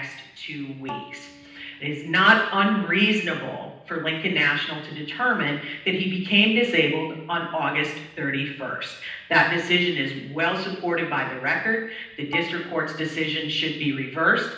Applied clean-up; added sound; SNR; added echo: none; Bowed string instrument; 18 dB; reverberation time 0.9 s.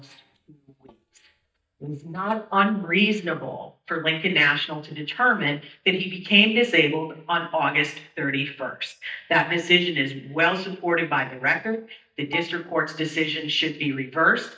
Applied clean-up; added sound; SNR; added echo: neural mask model DeepFilterNet 3.